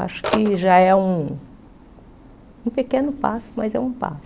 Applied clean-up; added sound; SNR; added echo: none; Telephone; 14 dB; none.